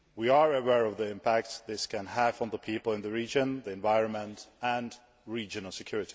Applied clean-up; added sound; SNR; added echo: none; none; none; none.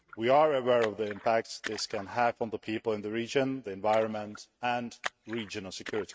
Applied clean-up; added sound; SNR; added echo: neural mask model RNNoise.